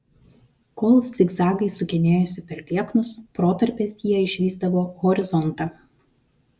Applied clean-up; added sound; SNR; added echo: none; none; none; none.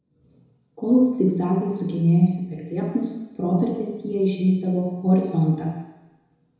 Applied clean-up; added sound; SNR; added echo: none; none; none; reverberation time 1.0 s.